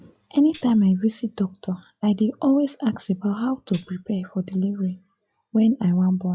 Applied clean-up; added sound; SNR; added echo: classical method log-MMSE.